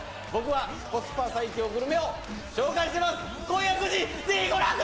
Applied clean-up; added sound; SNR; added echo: none; Gurgling; 19 dB; none.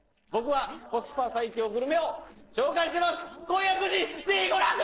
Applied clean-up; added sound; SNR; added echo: neural separator model SepFormer DNS4.